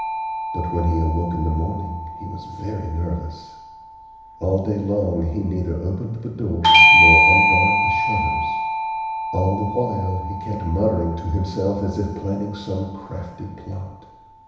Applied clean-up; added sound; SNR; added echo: none; Bell / Doorbell; -2 dB; reverberation time 1.0 s.